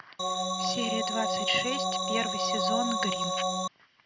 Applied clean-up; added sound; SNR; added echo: none; Organ; -5 dB; none.